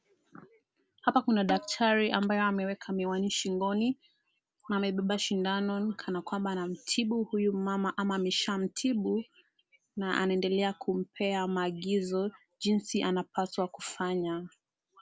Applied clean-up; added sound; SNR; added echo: none; Percussion; 9 dB; none.